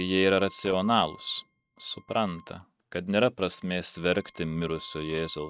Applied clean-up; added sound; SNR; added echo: neural mask model RNNoise.